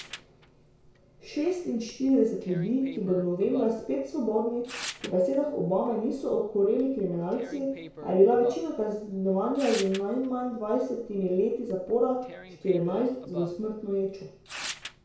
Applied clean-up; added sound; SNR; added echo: none; Tearing; 17 dB; reverberation time 0.6 s.